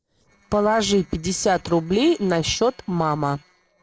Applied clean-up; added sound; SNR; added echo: neural separator model SepFormer DNS4.